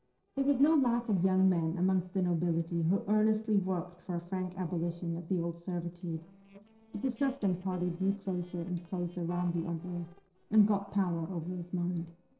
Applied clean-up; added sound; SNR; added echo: neural separator model SepFormer DNS4.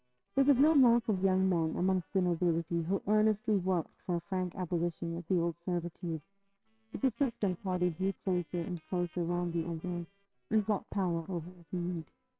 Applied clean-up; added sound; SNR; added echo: neural separator model SepFormer WHAMR!.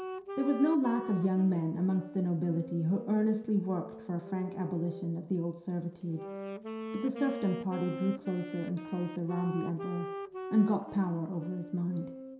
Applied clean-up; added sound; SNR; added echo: none; Wind instrument, woodwind instrument; 10 dB; reverberation time 0.7 s.